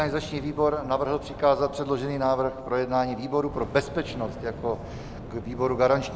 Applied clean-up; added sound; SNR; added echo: none; Fire; 14 dB; none.